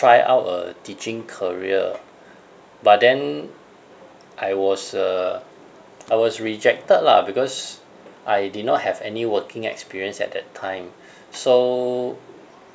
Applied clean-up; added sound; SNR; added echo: none; none; none; none.